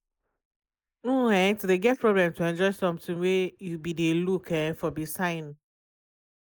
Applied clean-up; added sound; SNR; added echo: neural mask model Resemble Enhance denoiser.